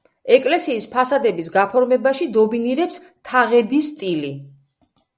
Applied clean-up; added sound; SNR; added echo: none; none; none; none.